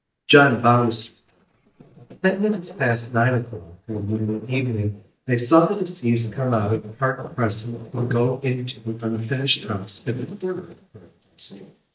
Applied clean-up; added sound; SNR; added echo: neural mask model DeepFilterNet 3.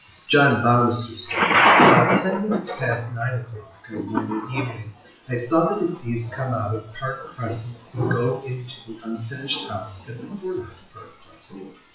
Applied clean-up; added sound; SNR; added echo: classical method WPE with log-MMSE.